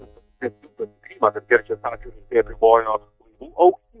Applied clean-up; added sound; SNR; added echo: neural mask model DeepFilterNet 3.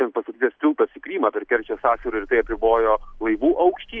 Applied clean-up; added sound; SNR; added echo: none; none; none; none.